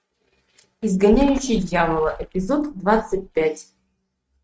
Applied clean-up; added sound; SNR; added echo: neural mask model RNNoise.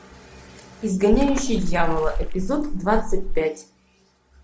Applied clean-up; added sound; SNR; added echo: none; Water / Splash, splatter; -3 dB; none.